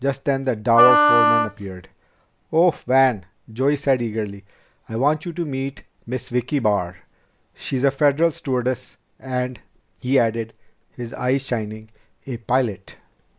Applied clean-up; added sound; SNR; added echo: none; Wind instrument, woodwind instrument; -4 dB; none.